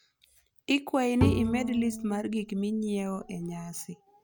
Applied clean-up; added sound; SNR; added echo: none; Bowed string instrument; 3 dB; none.